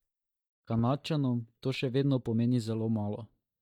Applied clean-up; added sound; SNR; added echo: neural mask model DeepFilterNet 3.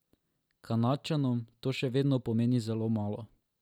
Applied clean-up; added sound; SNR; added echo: none; none; none; none.